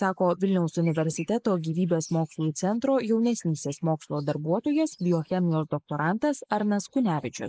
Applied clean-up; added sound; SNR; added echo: neural mask model Resemble Enhance denoiser.